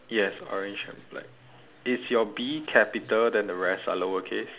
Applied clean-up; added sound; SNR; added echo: none; none; none; none.